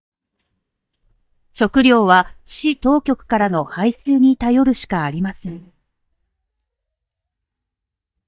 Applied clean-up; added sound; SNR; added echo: neural mask model DeepFilterNet 3.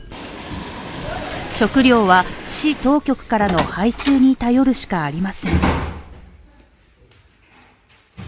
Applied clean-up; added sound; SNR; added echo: none; none; none; none.